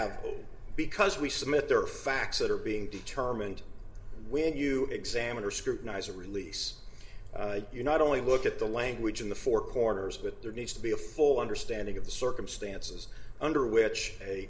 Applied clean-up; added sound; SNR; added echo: none; none; none; reverberation time 1.2 s.